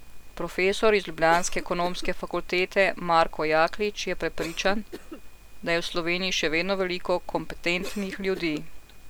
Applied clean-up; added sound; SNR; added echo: none; Cough; 19 dB; none.